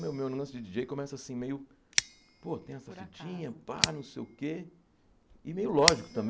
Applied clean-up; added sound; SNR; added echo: none; Scissors; 2 dB; none.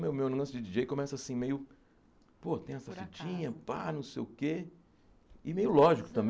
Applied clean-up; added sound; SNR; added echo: none; none; none; none.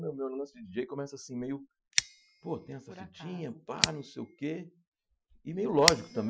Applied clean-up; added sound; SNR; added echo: classical method Wiener filter.